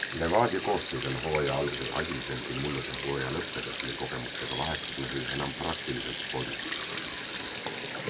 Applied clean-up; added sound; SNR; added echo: none; Sink (filling or washing); -2 dB; none.